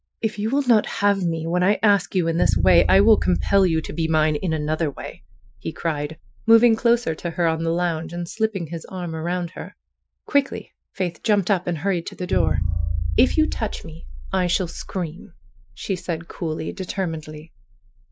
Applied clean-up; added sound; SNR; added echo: classical method Wiener filter.